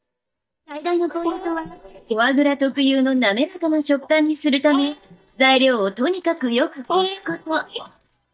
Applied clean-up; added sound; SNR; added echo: neural mask model DeepFilterNet 3.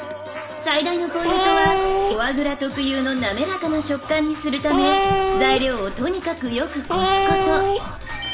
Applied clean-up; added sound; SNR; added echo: none; Cat; -3 dB; reverberation time 0.2 s.